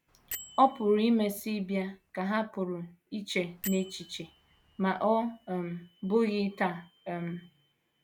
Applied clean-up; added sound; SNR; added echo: none; Bell; 17 dB; none.